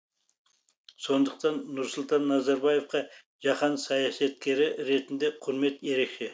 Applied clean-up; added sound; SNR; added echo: none; none; none; none.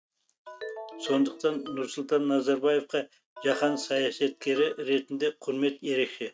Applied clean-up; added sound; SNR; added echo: neural mask model RNNoise.